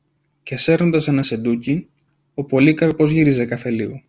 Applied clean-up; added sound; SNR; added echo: none; none; none; none.